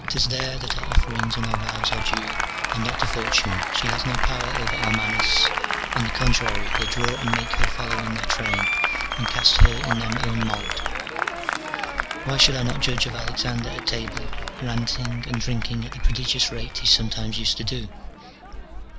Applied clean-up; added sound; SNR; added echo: none; Applause; 4 dB; none.